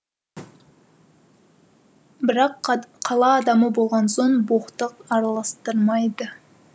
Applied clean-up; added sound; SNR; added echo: none; none; none; none.